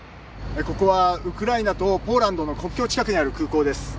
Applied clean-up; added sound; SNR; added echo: none; none; none; none.